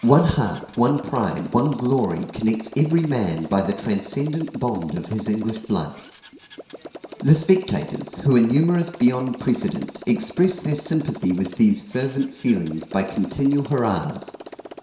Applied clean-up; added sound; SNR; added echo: none; Motorcycle; 17 dB; reverberation time 0.7 s.